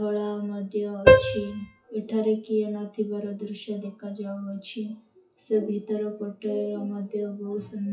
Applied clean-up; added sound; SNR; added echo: classical method WPE with log-MMSE.